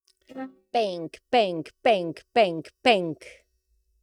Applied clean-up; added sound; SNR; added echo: neural mask model DeepFilterNet 3.